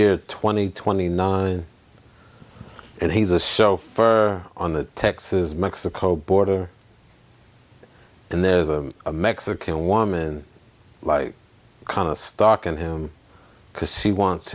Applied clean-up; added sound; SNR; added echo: none; none; none; none.